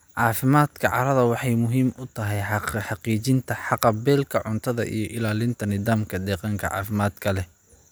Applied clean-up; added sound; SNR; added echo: none; none; none; none.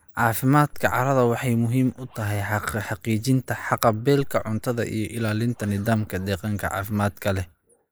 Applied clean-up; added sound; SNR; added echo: neural mask model Resemble Enhance denoiser.